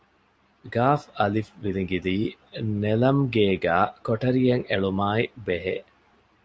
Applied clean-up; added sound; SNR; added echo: none; none; none; none.